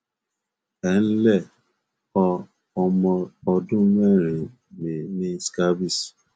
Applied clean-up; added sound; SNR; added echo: none; none; none; none.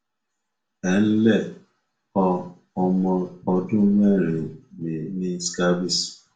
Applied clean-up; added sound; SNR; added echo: none; none; none; reverberation time 0.4 s.